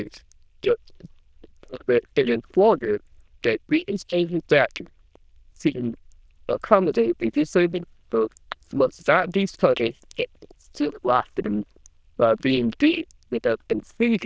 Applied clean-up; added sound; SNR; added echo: neural diffusion model UNIVERSE++.